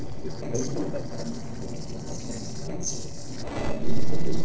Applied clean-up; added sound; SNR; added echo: neural separator model SepFormer DNS4.